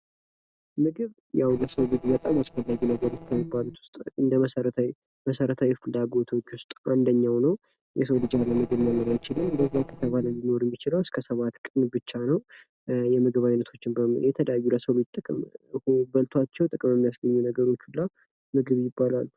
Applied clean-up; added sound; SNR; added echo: neural separator model SepFormer DNS4.